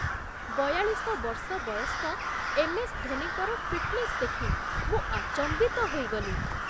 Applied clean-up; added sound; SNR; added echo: none; Crow; -1 dB; none.